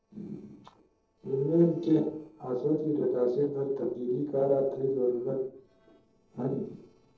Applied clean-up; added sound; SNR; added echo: neural separator model SepFormer DNS4.